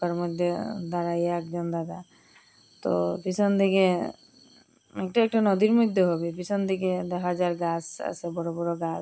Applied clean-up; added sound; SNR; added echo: none; none; none; none.